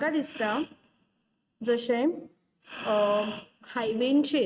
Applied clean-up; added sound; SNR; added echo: neural mask model RNNoise.